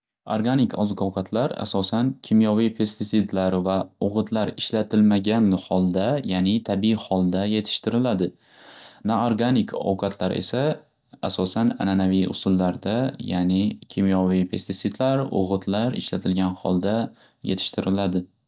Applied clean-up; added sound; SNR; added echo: none; none; none; none.